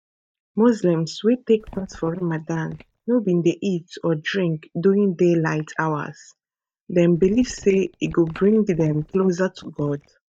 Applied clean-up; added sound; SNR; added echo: neural mask model DeepFilterNet 3.